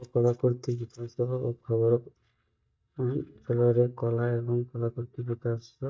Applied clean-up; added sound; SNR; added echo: neural mask model DeepFilterNet 3.